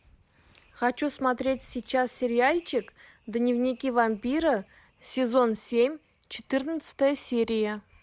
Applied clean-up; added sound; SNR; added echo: none; none; none; none.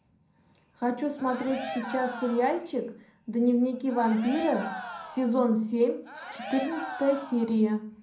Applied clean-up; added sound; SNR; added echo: none; Cheering; 11 dB; reverberation time 0.6 s.